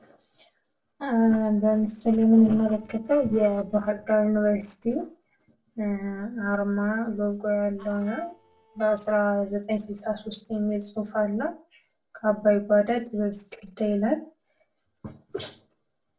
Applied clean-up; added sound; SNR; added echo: neural separator model SepFormer DNS4.